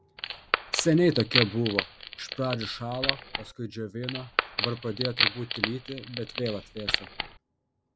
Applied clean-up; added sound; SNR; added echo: none; Wood; 1 dB; none.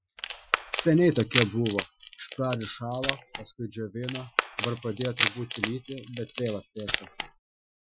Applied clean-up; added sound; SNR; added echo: classical method Wiener filter.